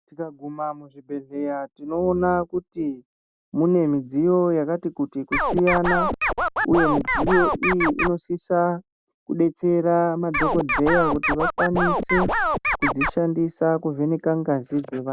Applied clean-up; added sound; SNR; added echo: none; Scratching (performance technique); 0 dB; none.